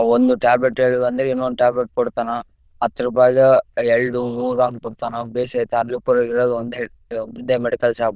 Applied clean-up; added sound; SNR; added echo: neural diffusion model UNIVERSE++.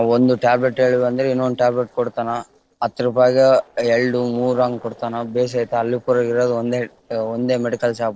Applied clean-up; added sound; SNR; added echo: neural separator model SepFormer DNS4.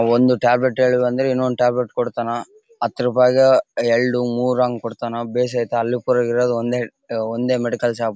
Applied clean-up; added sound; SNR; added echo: none; none; none; none.